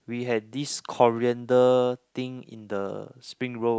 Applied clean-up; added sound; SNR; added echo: none; none; none; none.